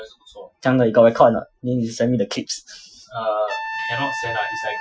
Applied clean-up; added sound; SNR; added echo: classical method Wiener filter.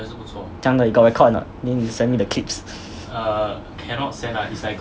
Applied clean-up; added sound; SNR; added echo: none; none; none; none.